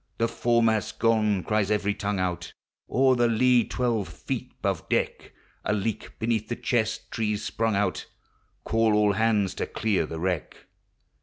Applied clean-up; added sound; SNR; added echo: none; none; none; none.